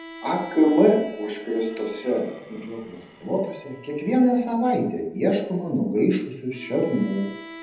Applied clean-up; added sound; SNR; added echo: none; Bowed string instrument; 20 dB; reverberation time 0.8 s.